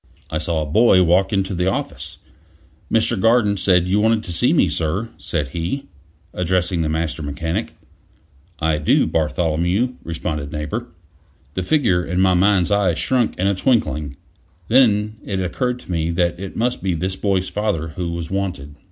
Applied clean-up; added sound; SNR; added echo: none; none; none; none.